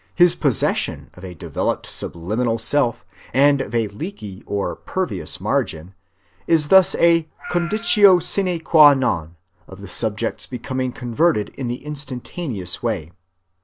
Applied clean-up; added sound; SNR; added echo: none; Meow; 16 dB; none.